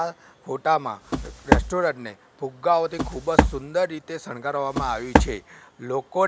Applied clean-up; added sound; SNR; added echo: none; Walk, footsteps; -3 dB; none.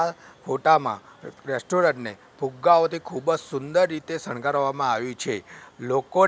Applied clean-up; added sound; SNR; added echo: none; none; none; none.